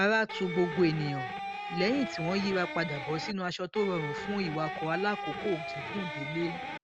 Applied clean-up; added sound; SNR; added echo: none; Electric guitar; 6 dB; none.